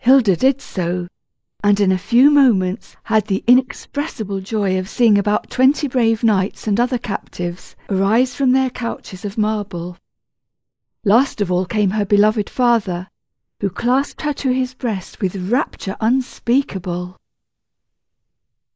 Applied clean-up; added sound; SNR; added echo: neural mask model Resemble Enhance denoiser.